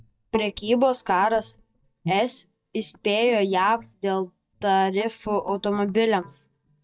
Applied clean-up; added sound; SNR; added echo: neural mask model DeepFilterNet 3.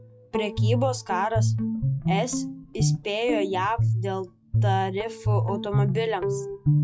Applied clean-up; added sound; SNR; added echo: classical method log-MMSE.